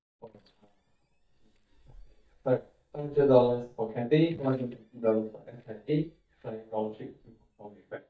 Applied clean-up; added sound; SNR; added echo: neural mask model DeepFilterNet 3.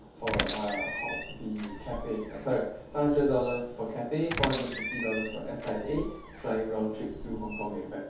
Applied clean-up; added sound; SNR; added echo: none; Squeak; 5 dB; reverberation time 0.6 s.